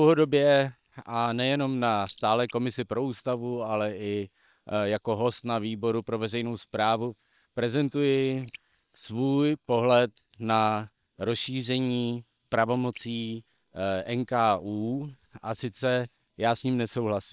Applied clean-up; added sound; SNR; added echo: neural separator model SepFormer WHAM!.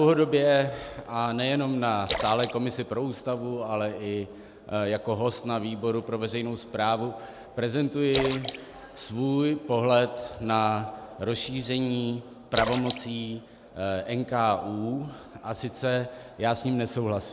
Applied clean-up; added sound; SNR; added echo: none; Splash, splatter; 10 dB; none.